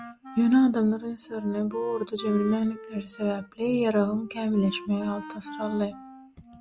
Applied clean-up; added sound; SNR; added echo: none; Wind instrument, woodwind instrument; 16 dB; none.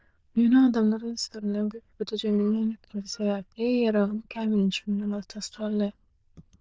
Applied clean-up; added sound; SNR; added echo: neural diffusion model UNIVERSE++.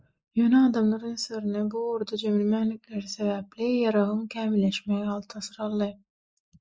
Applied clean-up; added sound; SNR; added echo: neural mask model Resemble Enhance denoiser.